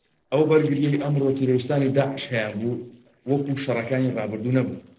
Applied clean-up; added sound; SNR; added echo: neural separator model SepFormer DNS4.